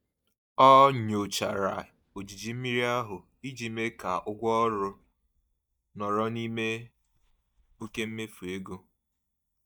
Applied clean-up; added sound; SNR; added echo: neural mask model DeepFilterNet 3.